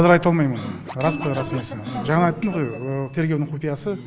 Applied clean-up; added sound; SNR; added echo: none; Bicycle bell + Scratching (performance technique); 16 dB; none.